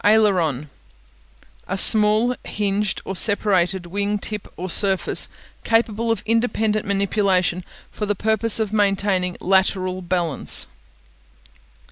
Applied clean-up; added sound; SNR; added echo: none; none; none; none.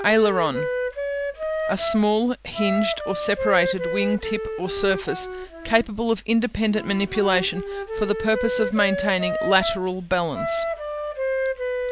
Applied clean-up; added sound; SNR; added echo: none; Wind instrument, woodwind instrument; 5 dB; none.